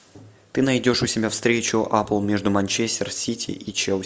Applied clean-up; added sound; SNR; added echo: none; none; none; none.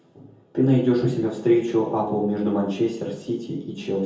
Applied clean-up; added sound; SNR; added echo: none; none; none; reverberation time 0.7 s.